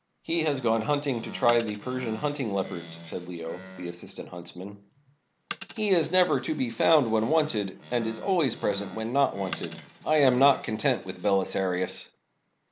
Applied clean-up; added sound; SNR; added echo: none; Animal + Coin (dropping); 18 dB; none.